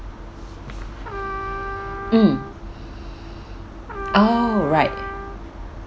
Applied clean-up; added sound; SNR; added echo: none; Trumpet; 10 dB; none.